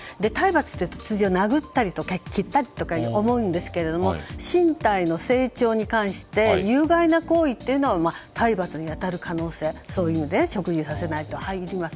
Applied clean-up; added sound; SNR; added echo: none; none; none; none.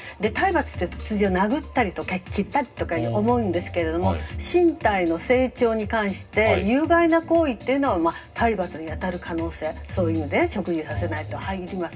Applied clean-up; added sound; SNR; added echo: none; none; none; reverberation time 0.2 s.